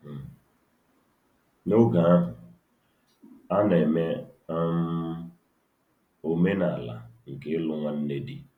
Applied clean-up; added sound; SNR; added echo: none; none; none; none.